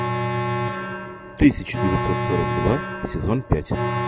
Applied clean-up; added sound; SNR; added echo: none; Alarm; 2 dB; none.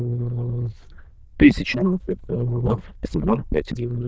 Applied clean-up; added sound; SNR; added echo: neural diffusion model UNIVERSE++.